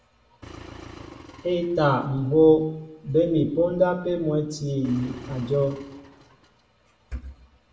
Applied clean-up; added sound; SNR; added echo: none; Engine; 19 dB; reverberation time 0.6 s.